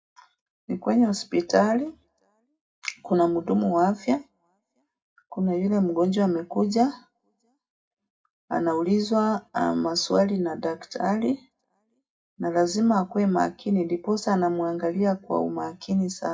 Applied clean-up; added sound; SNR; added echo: none; none; none; reverberation time 0.2 s.